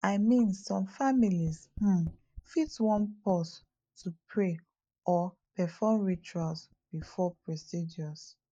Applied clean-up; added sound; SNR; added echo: neural mask model DeepFilterNet 3.